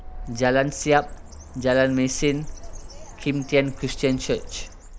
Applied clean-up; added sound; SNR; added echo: none; Bird; 12 dB; none.